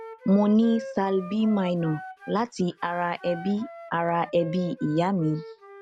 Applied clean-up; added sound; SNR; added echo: none; Wind instrument, woodwind instrument; 16 dB; none.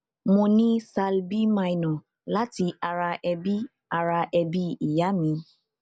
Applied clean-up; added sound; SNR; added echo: none; none; none; none.